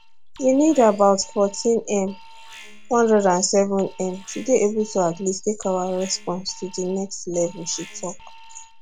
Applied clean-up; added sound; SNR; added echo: none; Alarm; 19 dB; none.